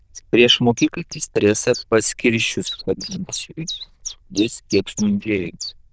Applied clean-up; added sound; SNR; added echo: neural diffusion model UNIVERSE++.